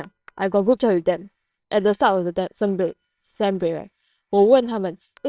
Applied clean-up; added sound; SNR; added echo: neural separator model SepFormer WHAMR!.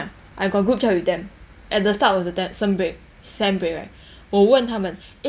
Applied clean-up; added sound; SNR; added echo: none; none; none; none.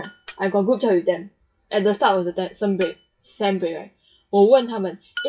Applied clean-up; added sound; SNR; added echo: classical method WPE with log-MMSE.